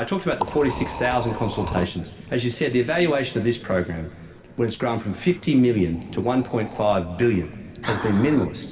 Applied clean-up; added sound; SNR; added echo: none; Liquid; 13 dB; reverberation time 2.8 s.